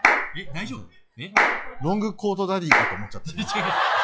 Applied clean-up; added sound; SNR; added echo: classical method log-MMSE.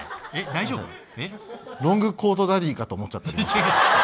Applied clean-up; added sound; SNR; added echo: none; none; none; none.